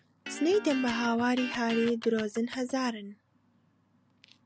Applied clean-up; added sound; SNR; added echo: none; Electric guitar; 11 dB; none.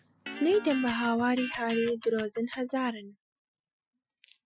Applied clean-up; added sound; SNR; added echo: classical method Wiener filter.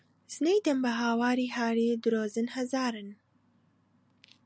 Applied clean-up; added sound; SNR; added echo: none; none; none; none.